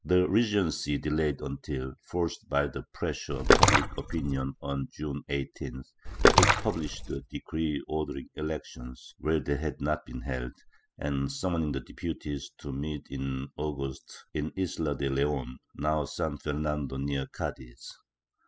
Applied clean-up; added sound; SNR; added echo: classical method spectral subtraction.